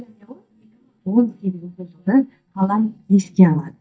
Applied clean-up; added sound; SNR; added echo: neural mask model DeepFilterNet 3.